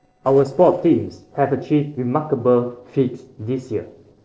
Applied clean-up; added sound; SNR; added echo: neural separator model SepFormer DNS4.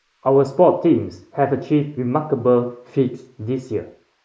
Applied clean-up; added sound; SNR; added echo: neural mask model Resemble Enhance denoiser.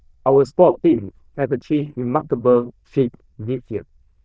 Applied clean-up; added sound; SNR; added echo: neural diffusion model UNIVERSE++.